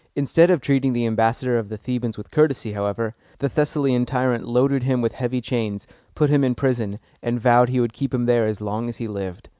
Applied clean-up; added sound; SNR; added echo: none; none; none; none.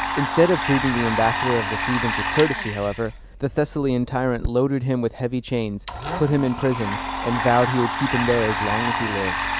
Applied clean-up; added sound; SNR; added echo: none; Domestic sounds, home sounds; 4 dB; none.